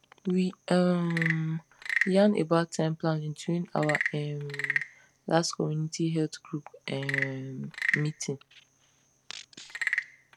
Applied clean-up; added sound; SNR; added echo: none; Wood / Percussion / Frog; 6 dB; none.